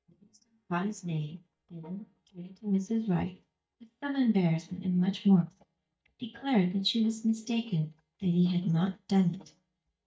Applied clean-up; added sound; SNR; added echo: neural mask model DeepFilterNet 3.